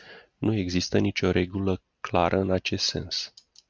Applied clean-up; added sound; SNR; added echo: none; none; none; none.